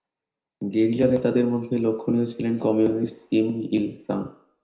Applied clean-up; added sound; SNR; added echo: none; none; none; reverberation time 0.5 s.